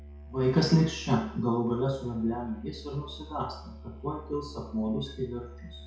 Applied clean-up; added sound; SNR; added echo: none; Musical instrument; 15 dB; reverberation time 0.6 s.